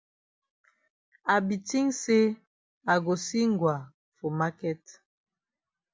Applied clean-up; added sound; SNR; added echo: none; none; none; none.